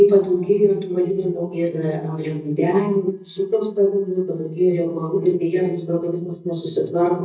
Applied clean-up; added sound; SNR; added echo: neural mask model DeepFilterNet 3.